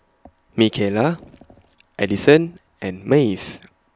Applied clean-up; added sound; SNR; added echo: none; none; none; none.